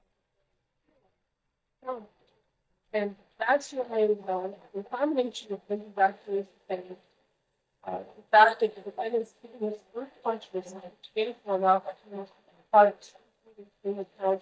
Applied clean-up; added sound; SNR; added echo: neural mask model DeepFilterNet 3.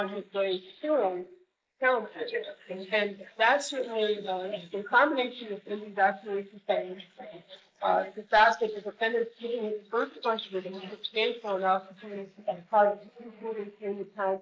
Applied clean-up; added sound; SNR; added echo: neural mask model Resemble Enhance denoiser.